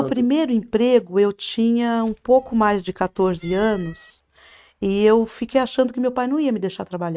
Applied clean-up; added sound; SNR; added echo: neural mask model RNNoise.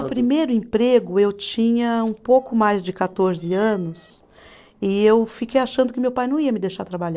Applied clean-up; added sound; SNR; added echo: neural separator model SepFormer DNS4.